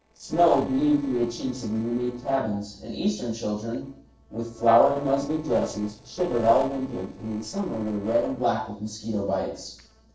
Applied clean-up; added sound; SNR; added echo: neural separator model SepFormer DNS4.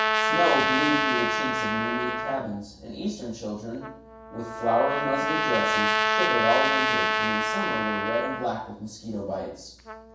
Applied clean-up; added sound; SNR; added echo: none; Trumpet; -3 dB; reverberation time 0.7 s.